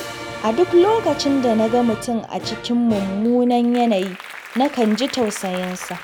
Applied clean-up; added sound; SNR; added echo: none; Applause; 13 dB; none.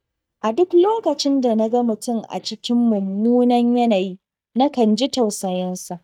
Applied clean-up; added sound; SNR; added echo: neural mask model DeepFilterNet 3.